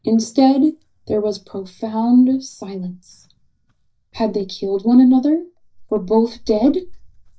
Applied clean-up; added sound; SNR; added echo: neural mask model DeepFilterNet 3.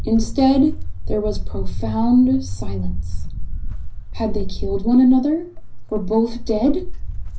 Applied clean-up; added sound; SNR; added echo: none; Walk, footsteps; 2 dB; reverberation time 0.5 s.